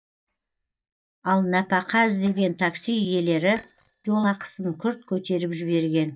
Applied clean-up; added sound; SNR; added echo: neural mask model DeepFilterNet 3.